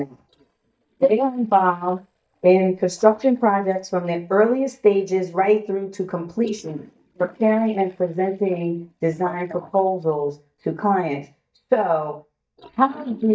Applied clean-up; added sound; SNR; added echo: neural mask model DeepFilterNet 3.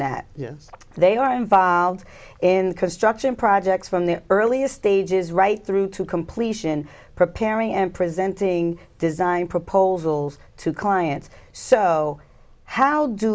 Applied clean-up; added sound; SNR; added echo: none; none; none; none.